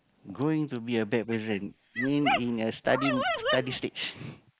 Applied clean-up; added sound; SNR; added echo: neural mask model Resemble Enhance denoiser.